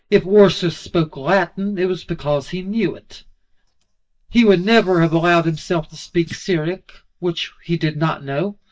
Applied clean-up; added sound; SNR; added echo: neural mask model DeepFilterNet 3.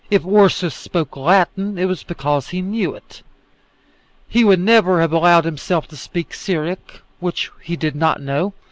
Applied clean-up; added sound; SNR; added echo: none; none; none; none.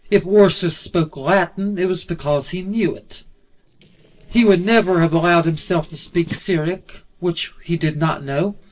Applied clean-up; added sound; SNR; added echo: neural separator model SepFormer DNS4.